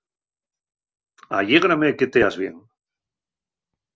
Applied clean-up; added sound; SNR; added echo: none; none; none; none.